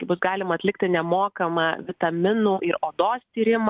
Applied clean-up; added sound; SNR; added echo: none; none; none; none.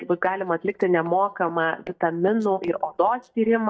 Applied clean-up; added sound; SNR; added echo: neural mask model DeepFilterNet 3.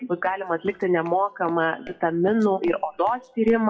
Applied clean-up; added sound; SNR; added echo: classical method WPE with log-MMSE.